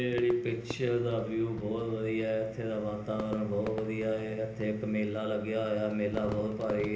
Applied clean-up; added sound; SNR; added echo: none; Fireworks; 14 dB; reverberation time 0.8 s.